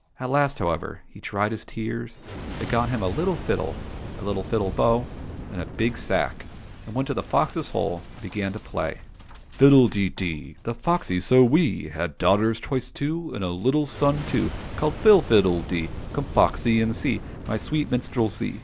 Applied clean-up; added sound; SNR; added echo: none; Boom; 13 dB; none.